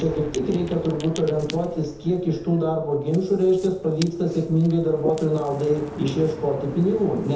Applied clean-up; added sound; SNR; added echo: none; Ocean; 15 dB; reverberation time 0.7 s.